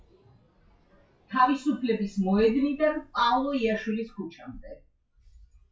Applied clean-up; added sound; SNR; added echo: classical method WPE with log-MMSE.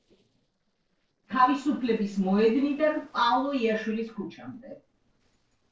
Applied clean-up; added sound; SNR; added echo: neural separator model SepFormer DNS4.